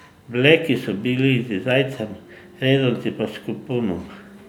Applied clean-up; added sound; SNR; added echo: none; none; none; none.